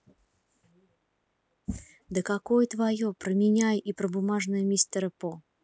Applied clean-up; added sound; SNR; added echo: none; none; none; none.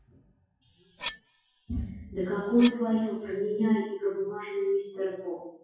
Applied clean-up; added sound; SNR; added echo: classical method WPE with log-MMSE.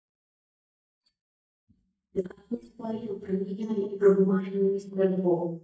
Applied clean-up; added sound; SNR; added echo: neural mask model DeepFilterNet 3.